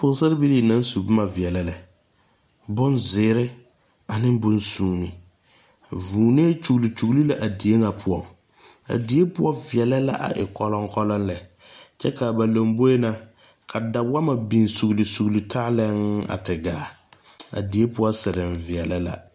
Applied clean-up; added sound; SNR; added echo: none; none; none; none.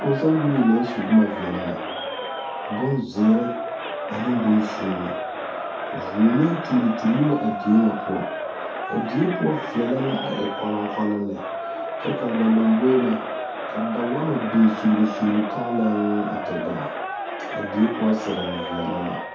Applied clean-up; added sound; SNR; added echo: none; Crowd; 7 dB; reverberation time 0.5 s.